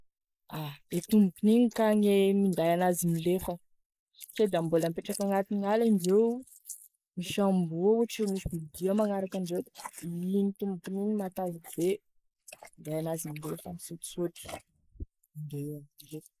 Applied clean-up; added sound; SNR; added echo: neural mask model Resemble Enhance denoiser.